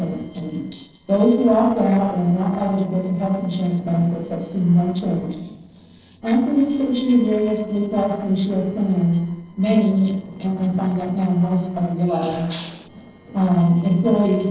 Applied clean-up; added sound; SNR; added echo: neural separator model SepFormer DNS4.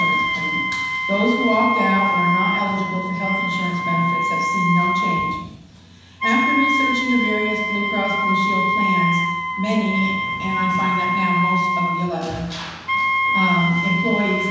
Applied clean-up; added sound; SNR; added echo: none; Wind instrument, woodwind instrument; -2 dB; reverberation time 1.1 s.